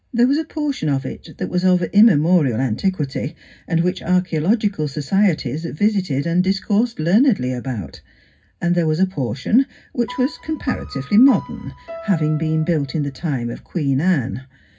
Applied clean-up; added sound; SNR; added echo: none; Piano; 19 dB; reverberation time 0.4 s.